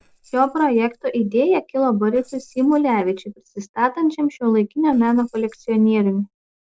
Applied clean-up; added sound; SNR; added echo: neural separator model SepFormer DNS4.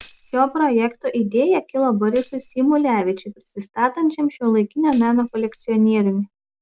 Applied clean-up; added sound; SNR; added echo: none; Tambourine; 12 dB; none.